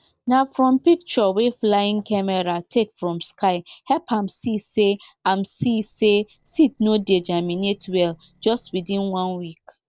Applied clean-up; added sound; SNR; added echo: neural separator model SepFormer DNS4.